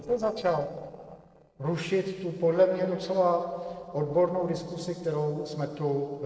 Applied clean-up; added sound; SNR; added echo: neural separator model SepFormer DNS4.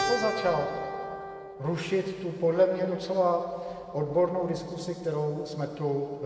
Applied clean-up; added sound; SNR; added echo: none; Keyboard (musical); 11 dB; reverberation time 2.4 s.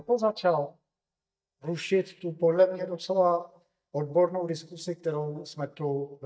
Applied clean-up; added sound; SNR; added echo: neural mask model DeepFilterNet 3.